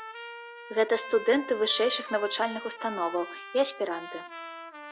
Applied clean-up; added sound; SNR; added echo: none; Trumpet; 11 dB; none.